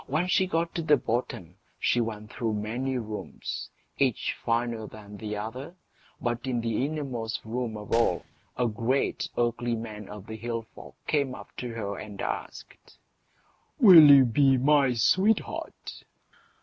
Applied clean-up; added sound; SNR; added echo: none; Gunshot, gunfire; 18 dB; none.